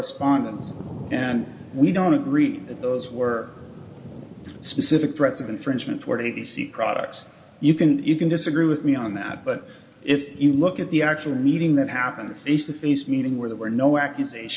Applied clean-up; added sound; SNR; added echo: none; Thunder / Rain; 20 dB; reverberation time 1.6 s.